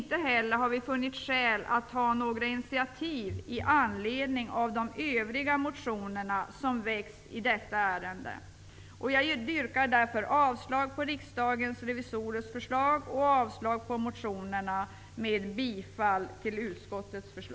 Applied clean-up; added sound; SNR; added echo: none; none; none; none.